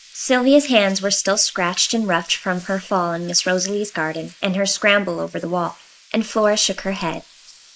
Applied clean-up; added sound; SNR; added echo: neural mask model Resemble Enhance denoiser.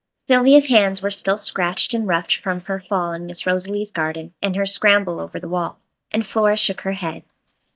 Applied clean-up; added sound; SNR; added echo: neural mask model DeepFilterNet 3.